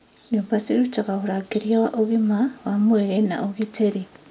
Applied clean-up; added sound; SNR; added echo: none; none; none; none.